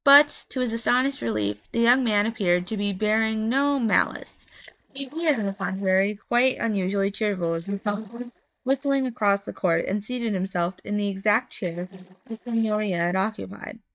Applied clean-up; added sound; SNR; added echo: neural mask model DeepFilterNet 3.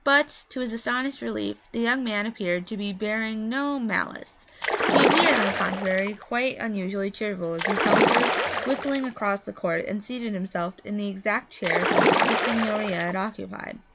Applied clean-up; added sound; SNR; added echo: none; Splash, splatter; -3 dB; none.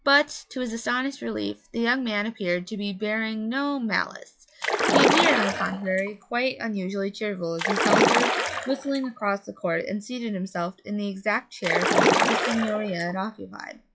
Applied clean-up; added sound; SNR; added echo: classical method log-MMSE.